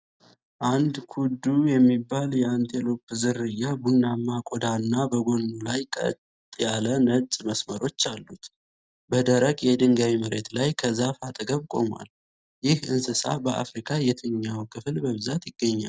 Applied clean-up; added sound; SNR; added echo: none; none; none; none.